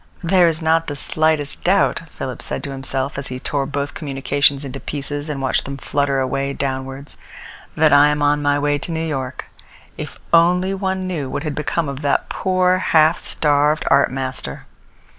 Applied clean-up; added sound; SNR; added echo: none; none; none; none.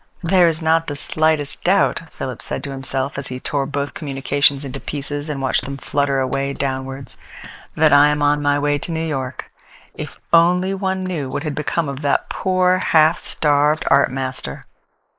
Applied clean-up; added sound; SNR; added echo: neural mask model Resemble Enhance denoiser.